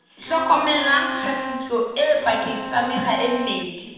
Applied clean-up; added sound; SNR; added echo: none; Bowed string instrument; 9 dB; reverberation time 1.1 s.